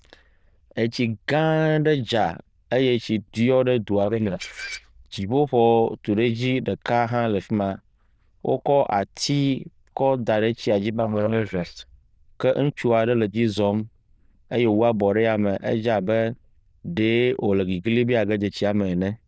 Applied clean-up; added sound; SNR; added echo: neural diffusion model UNIVERSE++.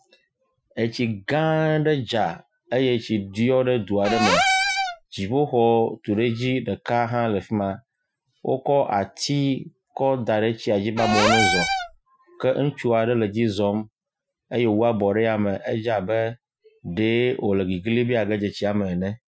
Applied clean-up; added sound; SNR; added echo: classical method Wiener filter.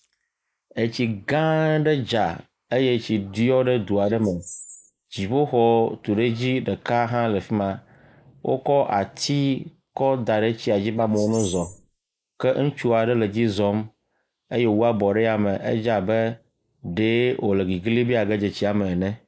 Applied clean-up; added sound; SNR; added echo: neural mask model Resemble Enhance denoiser.